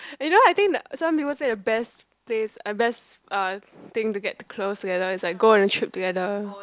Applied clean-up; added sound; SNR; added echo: none; none; none; none.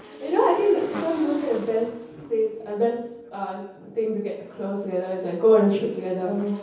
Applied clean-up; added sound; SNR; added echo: none; Motorcycle / Engine; 17 dB; reverberation time 0.9 s.